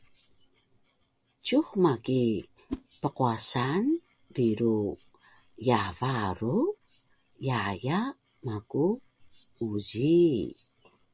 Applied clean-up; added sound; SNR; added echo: none; Whoosh, swoosh, swish; 16 dB; none.